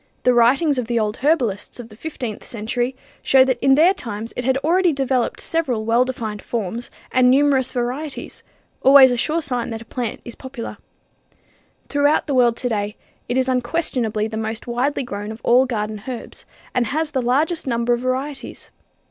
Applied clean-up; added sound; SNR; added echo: none; none; none; none.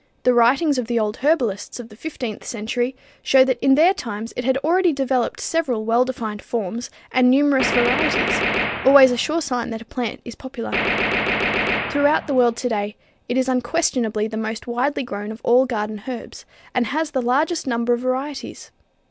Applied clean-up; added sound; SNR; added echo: none; Gunshot, gunfire; 2 dB; none.